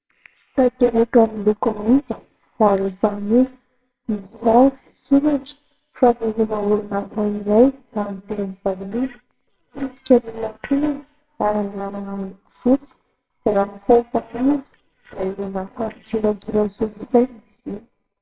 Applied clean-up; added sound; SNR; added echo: neural separator model SepFormer WHAMR!.